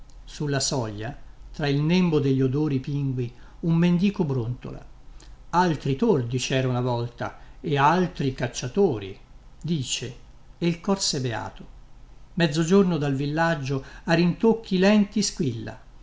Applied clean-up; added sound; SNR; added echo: none; none; none; none.